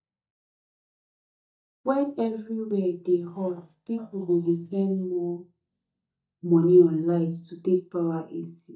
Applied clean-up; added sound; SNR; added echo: neural mask model DeepFilterNet 3.